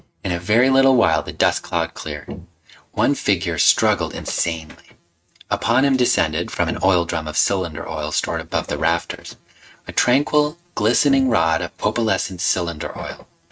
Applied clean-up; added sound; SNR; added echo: neural mask model RNNoise.